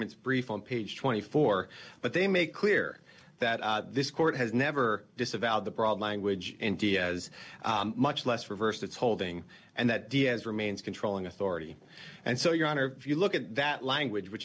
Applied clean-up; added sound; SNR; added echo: none; none; none; none.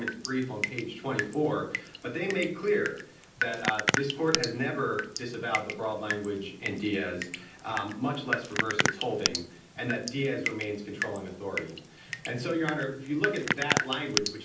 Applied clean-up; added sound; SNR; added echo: none; Drip; 2 dB; reverberation time 0.6 s.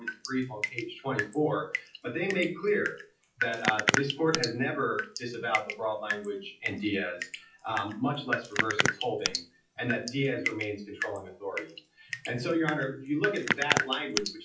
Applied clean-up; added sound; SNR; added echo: classical method WPE with log-MMSE.